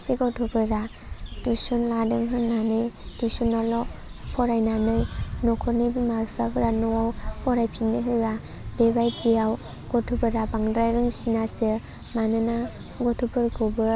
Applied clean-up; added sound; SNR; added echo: none; none; none; none.